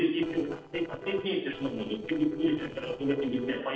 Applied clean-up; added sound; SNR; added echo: neural separator model SepFormer DNS4.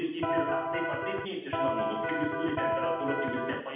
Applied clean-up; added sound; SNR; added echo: none; Electric guitar; -4 dB; reverberation time 0.8 s.